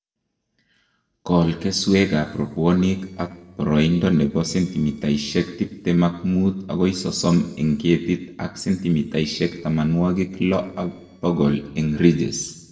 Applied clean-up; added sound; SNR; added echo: neural separator model SepFormer DNS4.